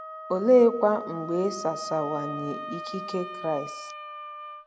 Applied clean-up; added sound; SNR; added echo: none; Wind instrument, woodwind instrument; 11 dB; none.